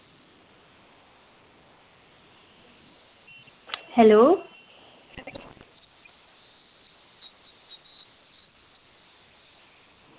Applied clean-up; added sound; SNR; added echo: none; none; none; none.